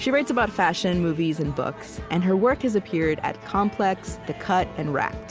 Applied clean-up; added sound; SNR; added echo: none; Musical instrument; 18 dB; none.